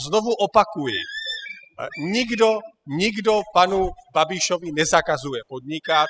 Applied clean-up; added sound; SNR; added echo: classical method spectral subtraction.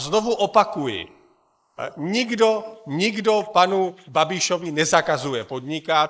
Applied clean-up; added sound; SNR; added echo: neural mask model Resemble Enhance denoiser.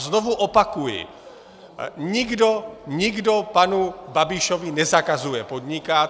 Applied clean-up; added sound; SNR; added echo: none; none; none; none.